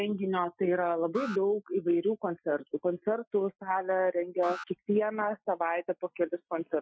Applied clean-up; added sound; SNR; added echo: classical method Wiener filter.